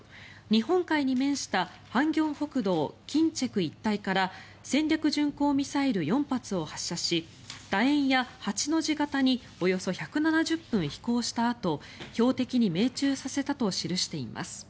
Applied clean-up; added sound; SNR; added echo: none; none; none; none.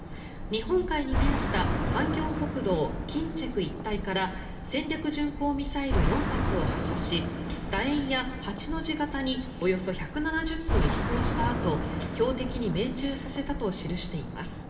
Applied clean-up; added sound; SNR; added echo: none; Car passing by; 0 dB; reverberation time 3.0 s.